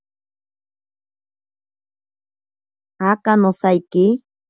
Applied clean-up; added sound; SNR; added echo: none; none; none; none.